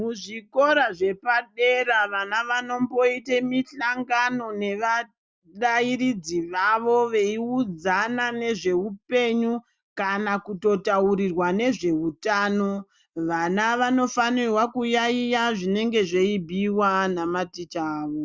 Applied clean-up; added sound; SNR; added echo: none; none; none; none.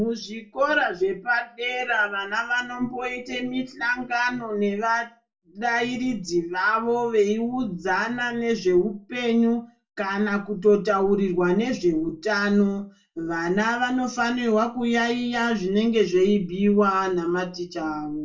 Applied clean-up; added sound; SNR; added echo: none; none; none; reverberation time 0.2 s.